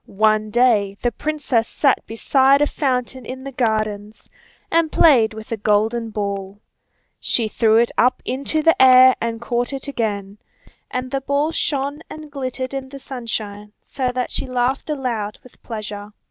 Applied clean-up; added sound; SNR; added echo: none; none; none; none.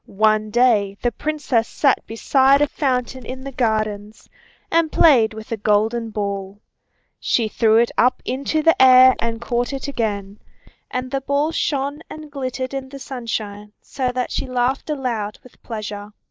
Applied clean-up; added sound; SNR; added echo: neural mask model Resemble Enhance denoiser.